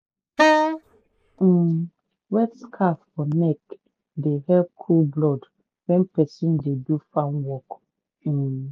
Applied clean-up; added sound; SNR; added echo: neural mask model Resemble Enhance denoiser.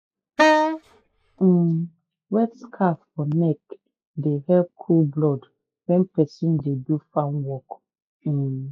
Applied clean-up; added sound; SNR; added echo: classical method log-MMSE.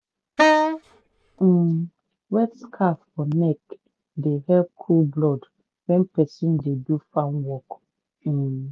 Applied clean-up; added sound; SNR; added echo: none; Wind instrument, woodwind instrument; -3 dB; none.